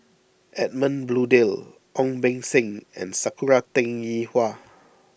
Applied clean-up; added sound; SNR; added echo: none; none; none; none.